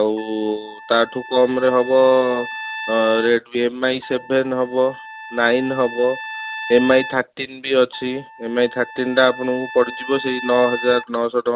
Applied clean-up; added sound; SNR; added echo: none; Trumpet; 13 dB; none.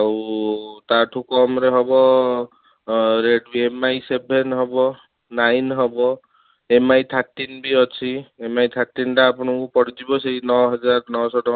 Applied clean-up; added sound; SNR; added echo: none; none; none; none.